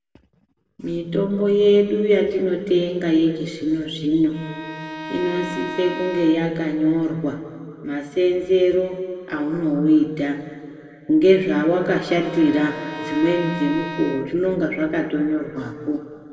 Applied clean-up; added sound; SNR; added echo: none; Bowed string instrument; 13 dB; reverberation time 2.0 s.